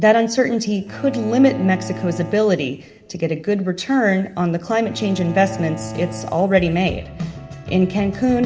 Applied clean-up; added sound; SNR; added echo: none; Bowed string instrument; 15 dB; reverberation time 1.6 s.